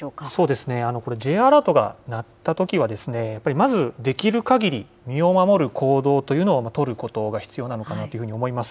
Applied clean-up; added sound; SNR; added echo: none; none; none; none.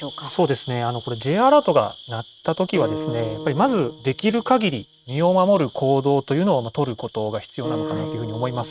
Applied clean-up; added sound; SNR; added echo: neural mask model RNNoise.